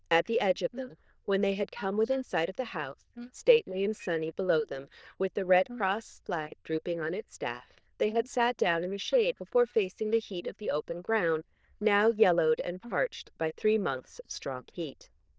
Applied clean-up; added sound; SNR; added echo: neural diffusion model UNIVERSE++.